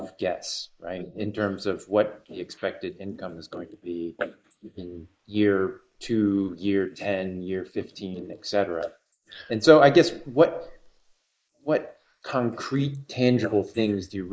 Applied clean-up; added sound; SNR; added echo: neural mask model Resemble Enhance denoiser.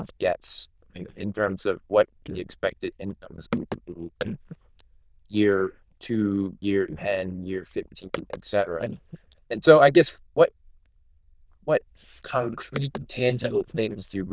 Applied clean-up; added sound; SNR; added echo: neural diffusion model UNIVERSE++.